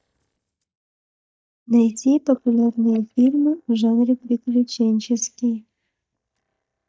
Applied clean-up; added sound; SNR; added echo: neural mask model DeepFilterNet 3.